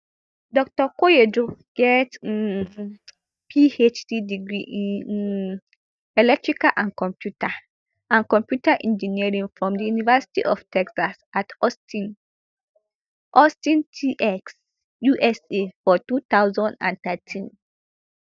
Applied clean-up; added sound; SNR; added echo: neural mask model DeepFilterNet 3.